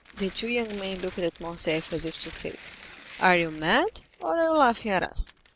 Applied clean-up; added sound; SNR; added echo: none; Tearing; 19 dB; none.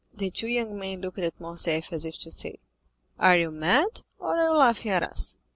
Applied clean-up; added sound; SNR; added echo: none; none; none; none.